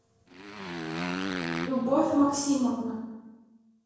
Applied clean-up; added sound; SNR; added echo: none; Motorcycle; 6 dB; reverberation time 1.0 s.